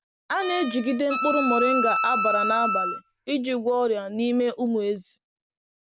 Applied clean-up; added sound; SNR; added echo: none; Wind instrument, woodwind instrument; 1 dB; none.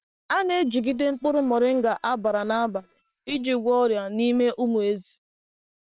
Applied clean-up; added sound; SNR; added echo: neural separator model SepFormer WHAM!.